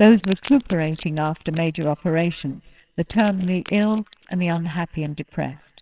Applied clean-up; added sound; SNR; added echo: neural separator model SepFormer WHAMR!.